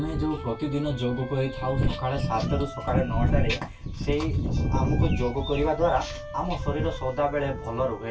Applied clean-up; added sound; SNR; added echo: none; Wind instrument, woodwind instrument; 16 dB; reverberation time 0.1 s.